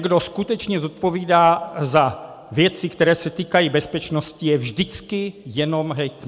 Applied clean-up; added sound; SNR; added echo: none; none; none; none.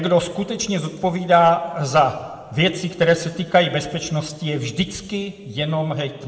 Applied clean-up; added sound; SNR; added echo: none; none; none; reverberation time 1.2 s.